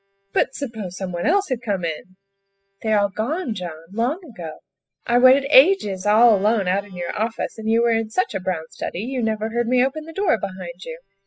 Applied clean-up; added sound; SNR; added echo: classical method spectral subtraction.